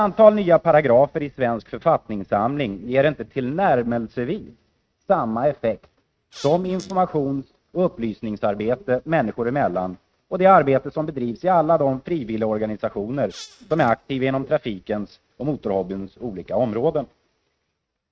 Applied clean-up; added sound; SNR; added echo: neural mask model RNNoise.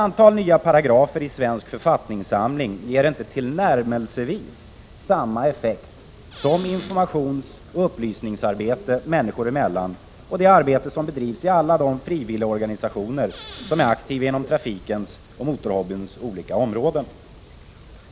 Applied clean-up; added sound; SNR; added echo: none; Squeak / Cupboard open or close; 15 dB; none.